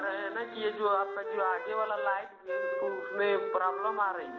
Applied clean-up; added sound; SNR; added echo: none; Wind instrument, woodwind instrument; 5 dB; none.